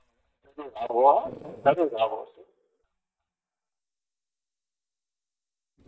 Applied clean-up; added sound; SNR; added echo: neural mask model DeepFilterNet 3.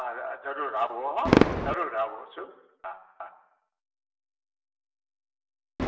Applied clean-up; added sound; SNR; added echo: none; Fireworks; -4 dB; reverberation time 0.8 s.